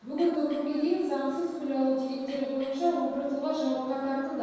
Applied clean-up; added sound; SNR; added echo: none; Cough; 19 dB; reverberation time 1.2 s.